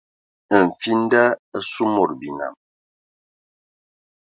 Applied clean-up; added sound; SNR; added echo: none; none; none; none.